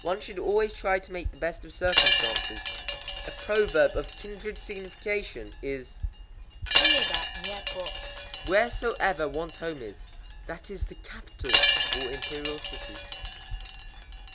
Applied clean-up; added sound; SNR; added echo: none; Wind chime; -4 dB; none.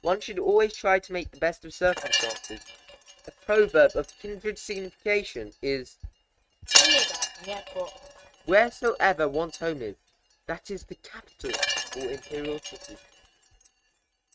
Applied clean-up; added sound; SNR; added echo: neural mask model RNNoise.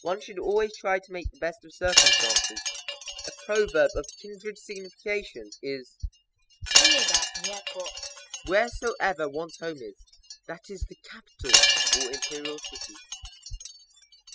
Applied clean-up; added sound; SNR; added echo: classical method spectral subtraction.